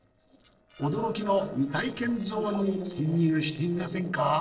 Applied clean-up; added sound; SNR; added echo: neural separator model SepFormer DNS4.